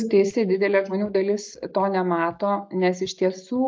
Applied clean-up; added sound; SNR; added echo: neural mask model DeepFilterNet 3.